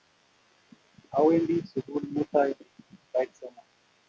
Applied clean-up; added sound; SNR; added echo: none; none; none; none.